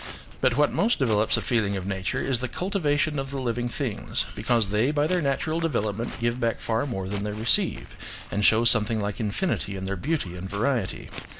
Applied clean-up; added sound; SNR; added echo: none; Walk, footsteps; 19 dB; none.